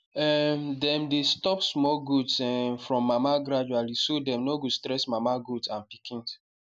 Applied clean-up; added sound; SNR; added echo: none; none; none; none.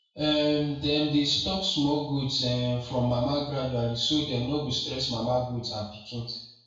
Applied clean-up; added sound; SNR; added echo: none; none; none; reverberation time 0.6 s.